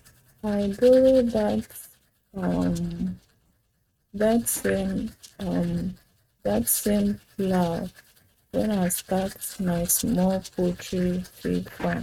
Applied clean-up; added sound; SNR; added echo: neural mask model RNNoise.